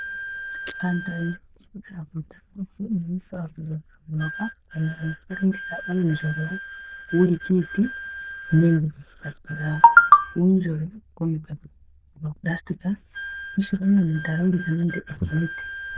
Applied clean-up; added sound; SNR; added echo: neural diffusion model UNIVERSE++.